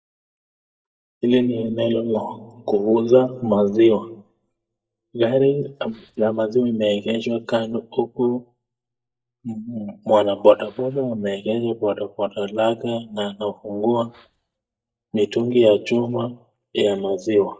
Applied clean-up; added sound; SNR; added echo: neural mask model DeepFilterNet 3.